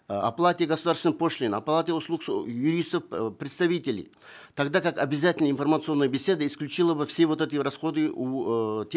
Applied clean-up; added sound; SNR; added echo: none; none; none; none.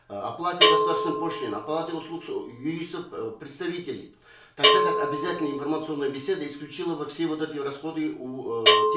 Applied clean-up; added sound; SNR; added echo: none; Bell; -3 dB; reverberation time 0.4 s.